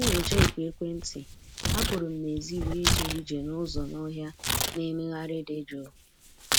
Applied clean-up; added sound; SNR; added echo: none; Tearing; -3 dB; none.